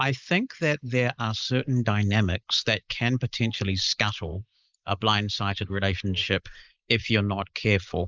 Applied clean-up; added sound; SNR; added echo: neural mask model Resemble Enhance denoiser.